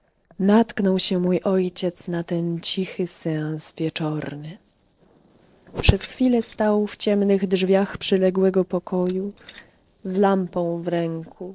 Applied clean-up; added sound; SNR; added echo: neural separator model SepFormer DNS4.